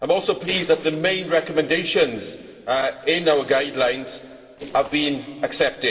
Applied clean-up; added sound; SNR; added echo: neural separator model SepFormer DNS4.